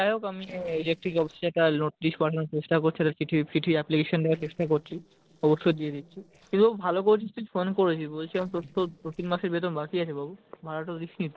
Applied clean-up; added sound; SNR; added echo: neural separator model SepFormer DNS4.